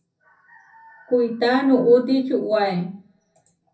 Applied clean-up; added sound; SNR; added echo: none; none; none; reverberation time 0.3 s.